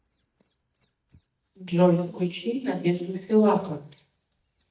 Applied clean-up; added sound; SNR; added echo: neural mask model DeepFilterNet 3.